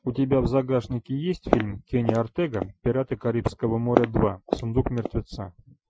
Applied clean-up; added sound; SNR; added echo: classical method Wiener filter.